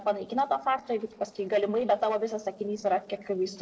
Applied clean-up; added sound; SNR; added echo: neural separator model SepFormer DNS4.